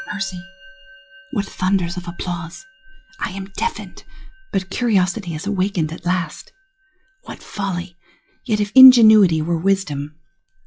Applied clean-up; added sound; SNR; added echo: classical method log-MMSE.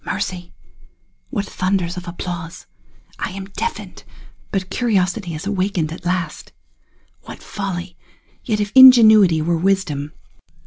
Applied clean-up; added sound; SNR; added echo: none; none; none; none.